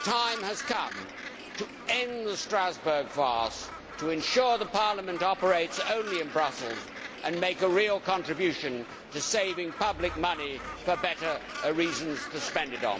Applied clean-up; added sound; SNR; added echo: none; Gull, seagull; 12 dB; none.